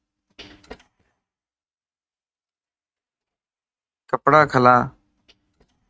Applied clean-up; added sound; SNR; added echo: neural mask model RNNoise.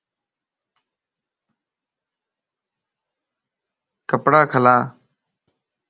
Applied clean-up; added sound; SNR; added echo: none; none; none; none.